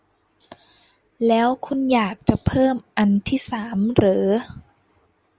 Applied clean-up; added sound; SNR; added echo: none; none; none; none.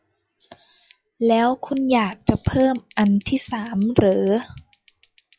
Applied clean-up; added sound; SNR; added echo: classical method log-MMSE.